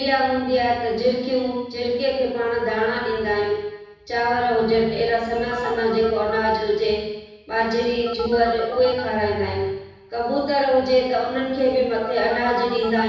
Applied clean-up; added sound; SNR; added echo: none; Telephone; 12 dB; reverberation time 1.1 s.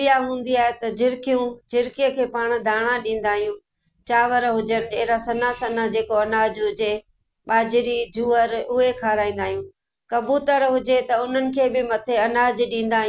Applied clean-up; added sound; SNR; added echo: none; none; none; none.